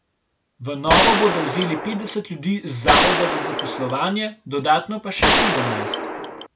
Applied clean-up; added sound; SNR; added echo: none; Gunshot, gunfire; -3 dB; none.